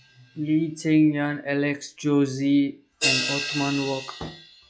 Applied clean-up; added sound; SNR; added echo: classical method log-MMSE.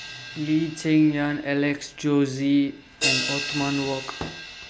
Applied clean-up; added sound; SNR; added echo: none; Crash cymbal; 8 dB; none.